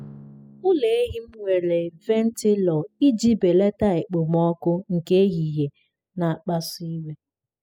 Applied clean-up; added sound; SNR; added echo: classical method spectral subtraction.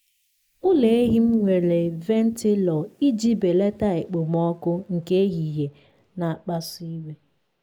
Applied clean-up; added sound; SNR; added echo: neural mask model Resemble Enhance denoiser.